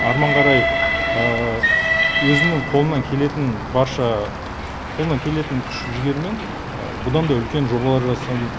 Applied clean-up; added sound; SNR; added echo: none; Rain + Train; 2 dB; none.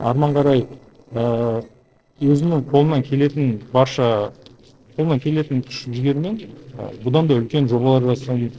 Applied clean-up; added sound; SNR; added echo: neural separator model SepFormer DNS4.